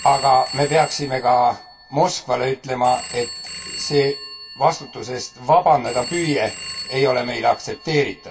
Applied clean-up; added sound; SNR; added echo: none; Telephone; 13 dB; reverberation time 0.2 s.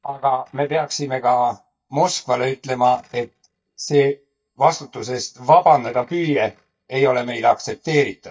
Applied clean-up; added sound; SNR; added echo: neural mask model DeepFilterNet 3.